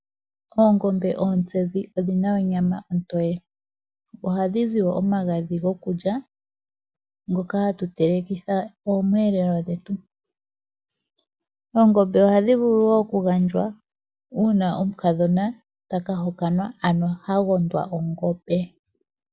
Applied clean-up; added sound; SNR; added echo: none; none; none; none.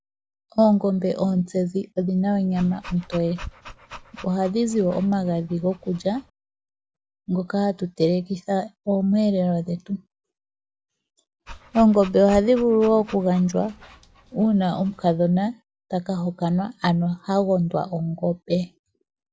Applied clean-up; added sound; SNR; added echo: none; Dog; 19 dB; none.